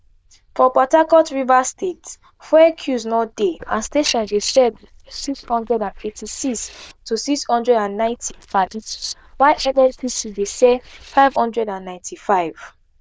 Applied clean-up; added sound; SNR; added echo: neural diffusion model UNIVERSE++.